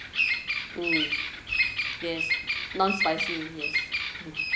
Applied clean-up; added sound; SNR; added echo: none; Bird vocalization, bird call, bird song; -4 dB; none.